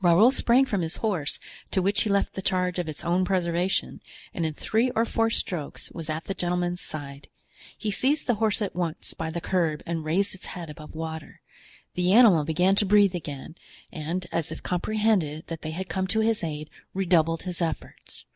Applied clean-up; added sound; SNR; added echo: none; none; none; none.